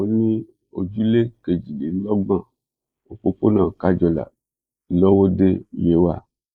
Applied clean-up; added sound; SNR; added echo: neural mask model Resemble Enhance denoiser.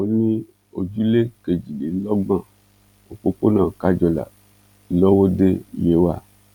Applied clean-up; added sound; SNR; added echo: none; none; none; none.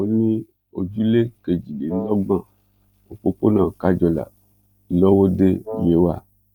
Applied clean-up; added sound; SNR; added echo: neural mask model DeepFilterNet 3.